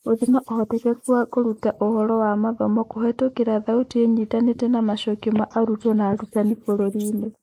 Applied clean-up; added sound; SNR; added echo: neural mask model Resemble Enhance denoiser.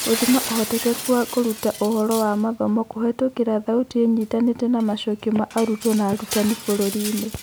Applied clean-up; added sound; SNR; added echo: none; Shatter; 12 dB; none.